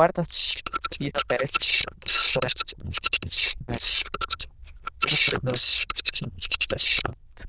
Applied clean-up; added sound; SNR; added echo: neural diffusion model UNIVERSE++.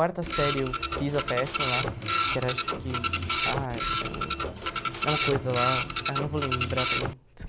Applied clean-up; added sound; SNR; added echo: none; Printer; -2 dB; none.